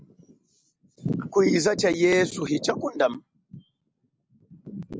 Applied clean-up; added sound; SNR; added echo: none; none; none; none.